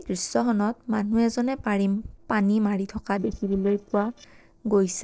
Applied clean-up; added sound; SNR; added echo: neural separator model SepFormer DNS4.